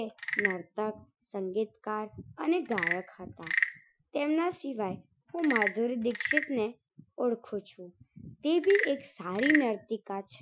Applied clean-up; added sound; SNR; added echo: classical method Wiener filter.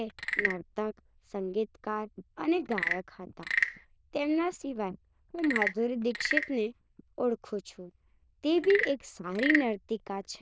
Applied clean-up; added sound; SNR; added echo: neural diffusion model UNIVERSE++.